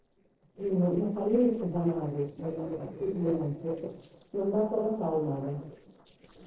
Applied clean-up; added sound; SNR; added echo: neural separator model SepFormer DNS4.